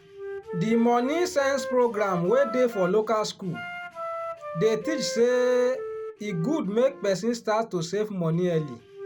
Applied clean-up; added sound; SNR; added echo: none; Wind instrument, woodwind instrument; 11 dB; none.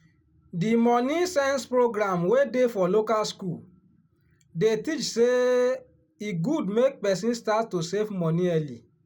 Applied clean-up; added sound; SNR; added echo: none; none; none; none.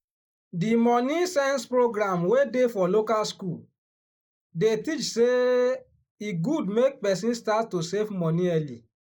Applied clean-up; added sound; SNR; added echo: neural mask model Resemble Enhance denoiser.